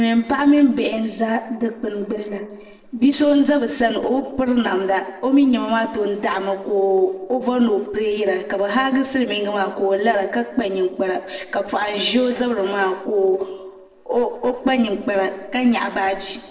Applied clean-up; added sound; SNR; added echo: neural separator model SepFormer DNS4.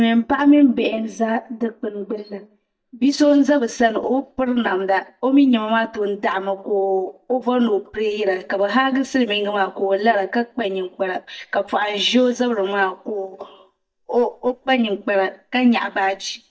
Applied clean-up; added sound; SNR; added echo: neural mask model DeepFilterNet 3.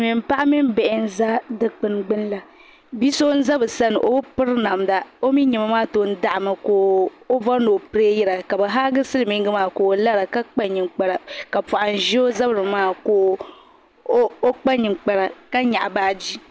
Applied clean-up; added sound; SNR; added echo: none; none; none; none.